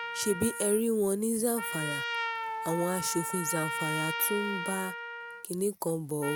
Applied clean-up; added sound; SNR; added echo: none; Trumpet; 5 dB; none.